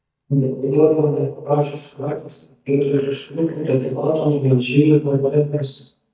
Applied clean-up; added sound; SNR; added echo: neural mask model DeepFilterNet 3.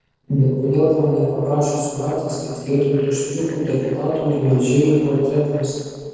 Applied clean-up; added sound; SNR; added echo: neural separator model SepFormer DNS4.